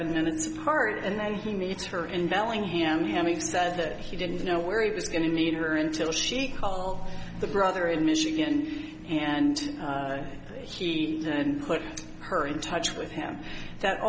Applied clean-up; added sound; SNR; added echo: none; none; none; none.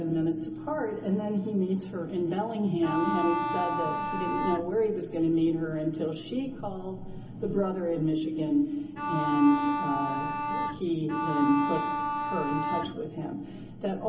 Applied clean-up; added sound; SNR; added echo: none; Bowed string instrument; 2 dB; reverberation time 0.3 s.